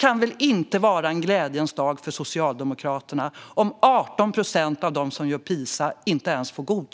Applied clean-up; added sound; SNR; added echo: none; none; none; none.